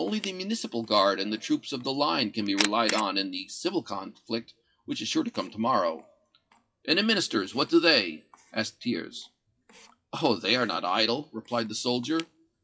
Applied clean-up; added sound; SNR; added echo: classical method WPE with log-MMSE.